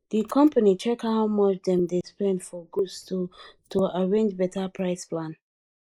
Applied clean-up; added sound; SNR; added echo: neural mask model Resemble Enhance denoiser.